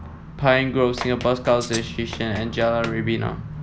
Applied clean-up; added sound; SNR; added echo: none; Run + Rattle (instrument); 16 dB; none.